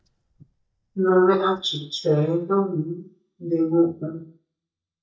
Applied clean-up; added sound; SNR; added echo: neural mask model DeepFilterNet 3.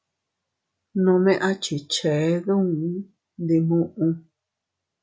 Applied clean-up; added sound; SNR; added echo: none; none; none; none.